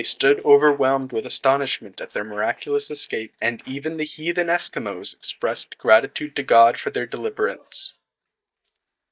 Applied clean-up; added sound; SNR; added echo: neural mask model DeepFilterNet 3.